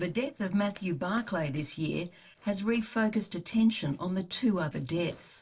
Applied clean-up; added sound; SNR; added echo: neural separator model SepFormer DNS4.